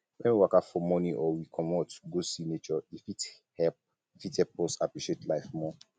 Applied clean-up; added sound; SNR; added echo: none; none; none; none.